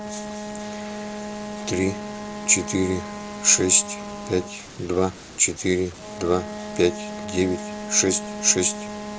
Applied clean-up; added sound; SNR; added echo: none; Wind instrument, woodwind instrument; 10 dB; none.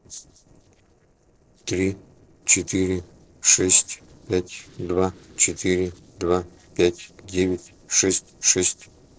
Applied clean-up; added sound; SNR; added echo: neural separator model SepFormer DNS4.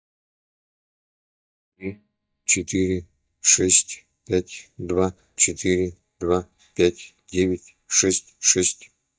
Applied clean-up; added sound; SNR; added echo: neural mask model DeepFilterNet 3.